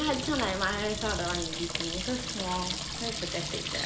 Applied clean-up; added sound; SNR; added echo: none; Sink (filling or washing) / Water tap, faucet; 3 dB; reverberation time 2.0 s.